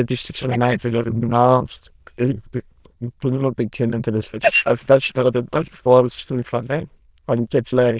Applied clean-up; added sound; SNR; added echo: neural diffusion model UNIVERSE++.